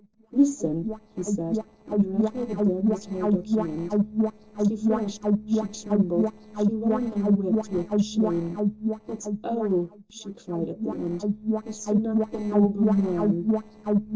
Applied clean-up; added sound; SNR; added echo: neural separator model SepFormer DNS4.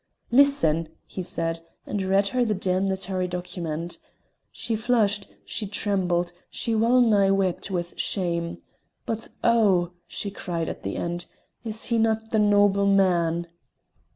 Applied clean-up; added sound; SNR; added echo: none; none; none; none.